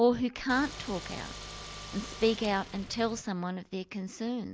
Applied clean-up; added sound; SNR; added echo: none; Car; 12 dB; none.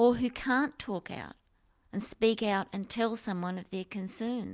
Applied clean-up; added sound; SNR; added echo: none; none; none; none.